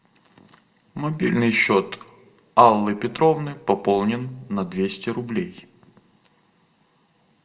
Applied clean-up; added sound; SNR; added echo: none; none; none; reverberation time 0.5 s.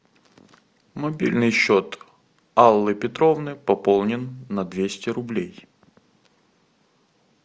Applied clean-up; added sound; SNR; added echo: none; none; none; none.